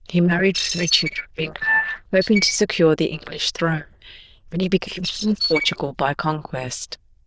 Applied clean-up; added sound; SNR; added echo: neural diffusion model UNIVERSE++.